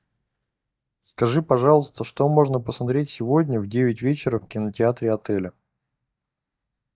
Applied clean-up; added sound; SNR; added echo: neural mask model DeepFilterNet 3.